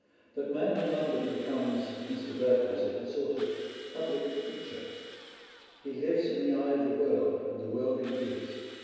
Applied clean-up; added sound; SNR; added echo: none; Drill; 20 dB; reverberation time 1.9 s.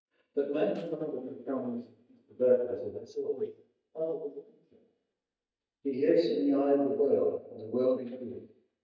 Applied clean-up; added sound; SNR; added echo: neural mask model DeepFilterNet 3.